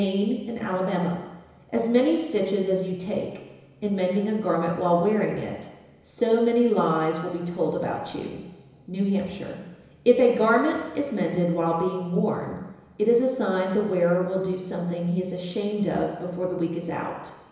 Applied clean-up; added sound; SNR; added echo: none; none; none; reverberation time 1.0 s.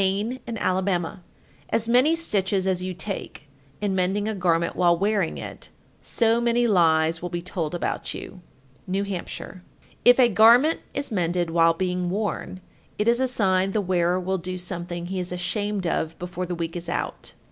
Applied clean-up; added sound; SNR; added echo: none; none; none; none.